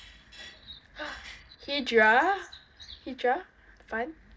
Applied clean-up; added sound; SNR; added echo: neural separator model SepFormer DNS4.